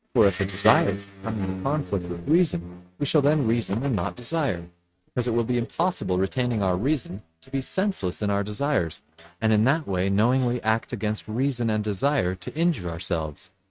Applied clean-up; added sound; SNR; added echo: neural mask model RNNoise.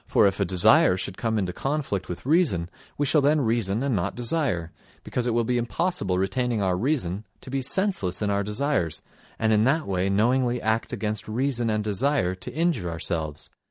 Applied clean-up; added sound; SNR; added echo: none; none; none; none.